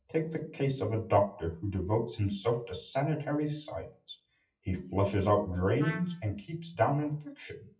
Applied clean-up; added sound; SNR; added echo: classical method WPE with log-MMSE.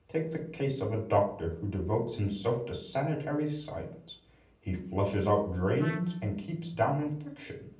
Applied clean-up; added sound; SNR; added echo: none; Trumpet; 14 dB; reverberation time 0.6 s.